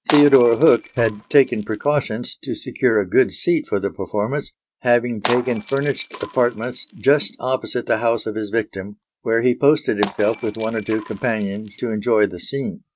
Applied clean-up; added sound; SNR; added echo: neural mask model RNNoise.